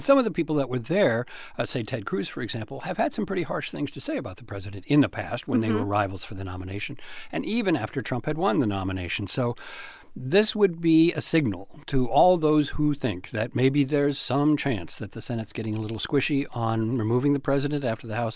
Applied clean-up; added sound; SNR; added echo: none; none; none; none.